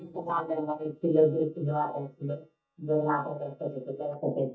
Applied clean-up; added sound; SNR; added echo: neural mask model DeepFilterNet 3.